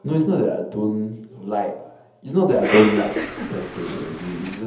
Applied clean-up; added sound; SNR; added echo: none; Cough; 5 dB; reverberation time 0.7 s.